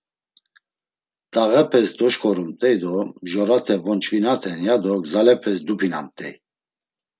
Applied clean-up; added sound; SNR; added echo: none; none; none; none.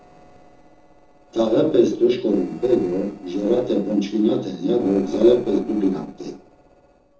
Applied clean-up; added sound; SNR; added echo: neural separator model SepFormer DNS4.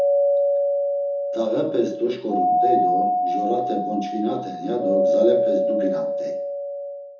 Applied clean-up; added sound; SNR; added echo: none; Doorbell; -5 dB; reverberation time 0.6 s.